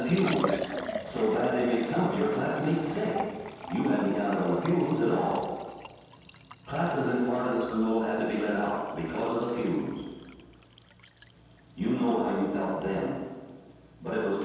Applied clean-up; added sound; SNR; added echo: none; Liquid; 11 dB; reverberation time 1.2 s.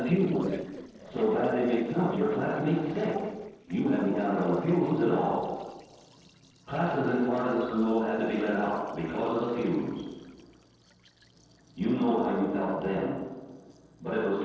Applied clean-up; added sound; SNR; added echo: neural separator model SepFormer DNS4.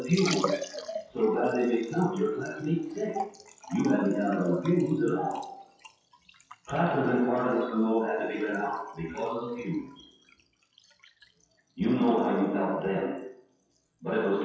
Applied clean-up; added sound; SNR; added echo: classical method WPE with log-MMSE.